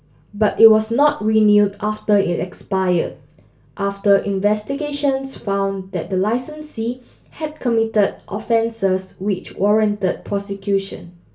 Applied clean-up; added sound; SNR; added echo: none; none; none; reverberation time 0.3 s.